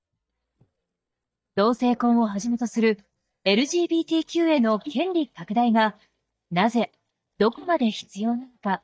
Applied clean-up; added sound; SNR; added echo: neural mask model DeepFilterNet 3.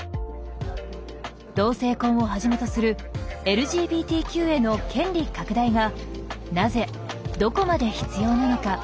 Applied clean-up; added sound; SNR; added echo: none; none; none; none.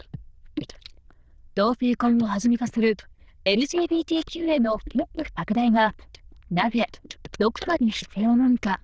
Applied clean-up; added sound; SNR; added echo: neural diffusion model UNIVERSE++.